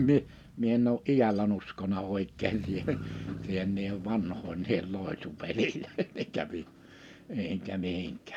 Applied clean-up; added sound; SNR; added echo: none; Motor vehicle (road); 15 dB; none.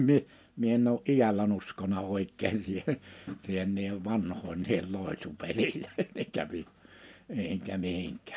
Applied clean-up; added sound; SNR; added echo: none; none; none; none.